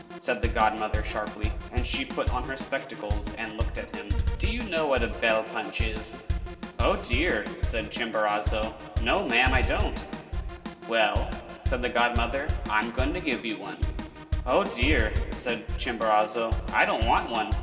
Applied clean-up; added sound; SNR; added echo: none; Drum kit; 2 dB; reverberation time 2.2 s.